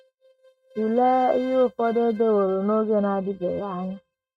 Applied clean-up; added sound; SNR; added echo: neural mask model RNNoise.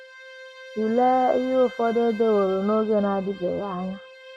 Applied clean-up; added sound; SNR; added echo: none; Bowed string instrument; 19 dB; none.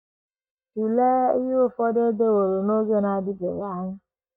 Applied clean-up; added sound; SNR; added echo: neural mask model DeepFilterNet 3.